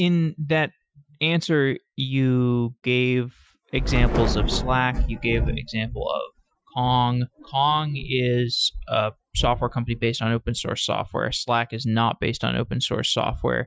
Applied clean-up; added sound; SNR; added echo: classical method Wiener filter.